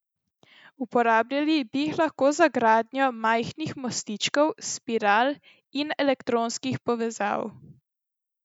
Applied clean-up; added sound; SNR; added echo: none; none; none; none.